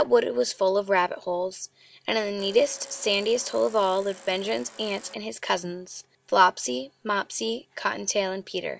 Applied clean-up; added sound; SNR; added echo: none; Domestic sounds, home sounds; 20 dB; none.